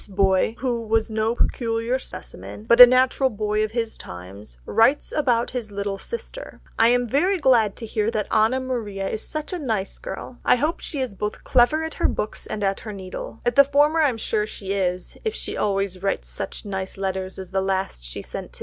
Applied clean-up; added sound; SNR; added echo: none; none; none; none.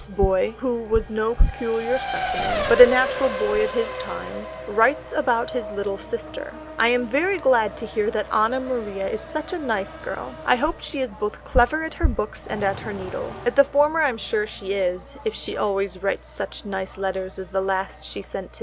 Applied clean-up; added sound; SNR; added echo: none; Race car, auto racing; 11 dB; none.